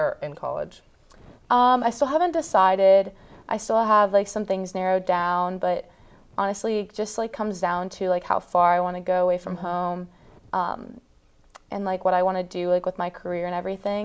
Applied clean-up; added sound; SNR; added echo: none; none; none; none.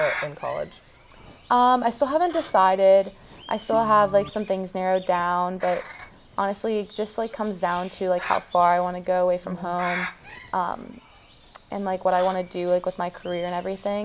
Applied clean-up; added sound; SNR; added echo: none; Organ + Bird; 16 dB; none.